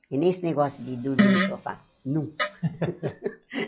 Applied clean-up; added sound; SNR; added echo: classical method log-MMSE.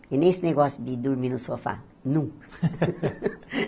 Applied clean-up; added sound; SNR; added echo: none; none; none; none.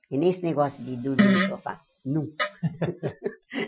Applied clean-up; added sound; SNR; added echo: classical method Wiener filter.